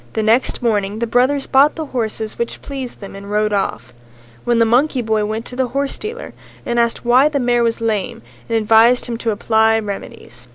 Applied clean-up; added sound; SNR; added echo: none; none; none; none.